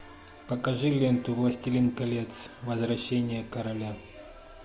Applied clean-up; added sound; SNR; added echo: none; none; none; none.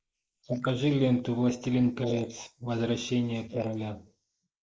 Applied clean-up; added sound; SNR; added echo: neural mask model Resemble Enhance denoiser.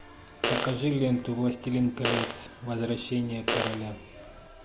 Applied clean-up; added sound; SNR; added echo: none; Fart; 4 dB; none.